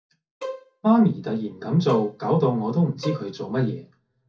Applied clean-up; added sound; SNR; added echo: none; Bowed string instrument; 15 dB; reverberation time 0.3 s.